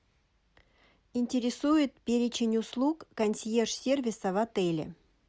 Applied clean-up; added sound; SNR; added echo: none; none; none; none.